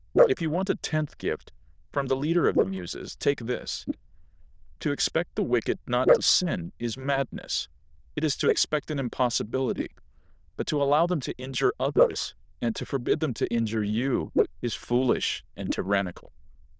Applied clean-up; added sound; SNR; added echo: neural diffusion model UNIVERSE++.